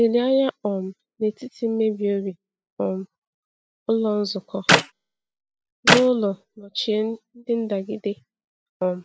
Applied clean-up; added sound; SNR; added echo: classical method spectral subtraction.